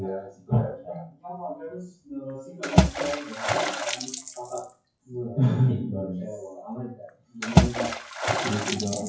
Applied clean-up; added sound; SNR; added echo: classical method WPE with log-MMSE.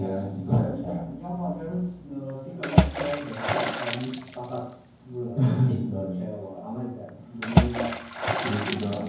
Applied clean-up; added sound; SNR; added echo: none; Water / Splash, splatter; 0 dB; reverberation time 0.9 s.